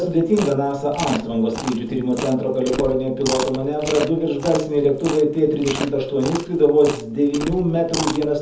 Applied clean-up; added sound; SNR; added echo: none; Chewing, mastication; 11 dB; reverberation time 0.6 s.